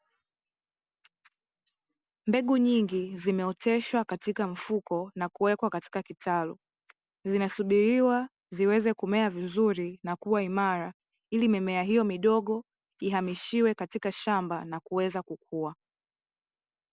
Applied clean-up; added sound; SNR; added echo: none; none; none; none.